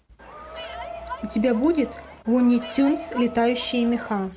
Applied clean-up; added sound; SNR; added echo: none; Crowd; 14 dB; none.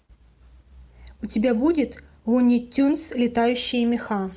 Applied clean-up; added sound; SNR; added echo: none; none; none; none.